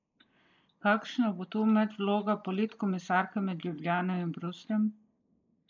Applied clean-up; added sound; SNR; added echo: neural mask model Resemble Enhance denoiser.